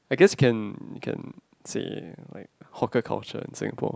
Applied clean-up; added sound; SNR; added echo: none; none; none; none.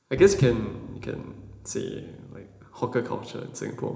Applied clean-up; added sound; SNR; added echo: none; Drum; 16 dB; reverberation time 0.8 s.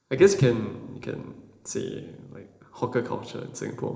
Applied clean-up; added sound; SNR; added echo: neural separator model SepFormer DNS4.